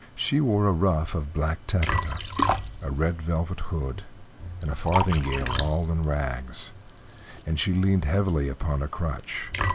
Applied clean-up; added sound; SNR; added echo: none; Liquid; 6 dB; none.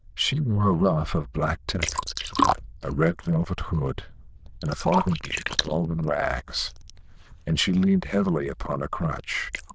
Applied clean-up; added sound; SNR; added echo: neural diffusion model UNIVERSE++.